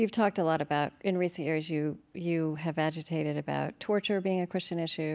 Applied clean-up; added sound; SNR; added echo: none; none; none; none.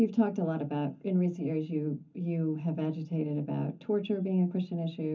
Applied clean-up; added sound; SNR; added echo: none; none; none; reverberation time 0.3 s.